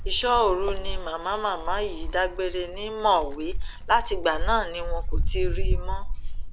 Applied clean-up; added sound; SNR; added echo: none; Wind; 0 dB; none.